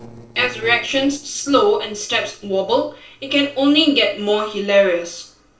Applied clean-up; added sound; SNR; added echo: neural separator model SepFormer DNS4.